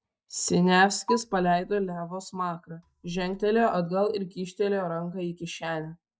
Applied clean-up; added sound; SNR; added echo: neural mask model DeepFilterNet 3.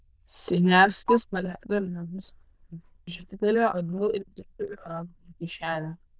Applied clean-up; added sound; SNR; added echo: neural diffusion model UNIVERSE++.